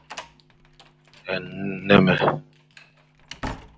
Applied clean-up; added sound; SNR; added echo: none; Slam; 17 dB; none.